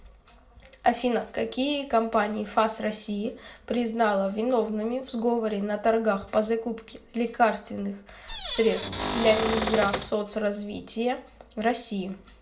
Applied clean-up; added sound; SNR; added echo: none; Cupboard open or close / Door; 3 dB; reverberation time 0.4 s.